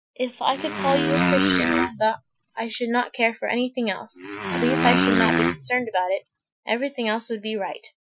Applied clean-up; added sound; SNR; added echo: classical method Wiener filter.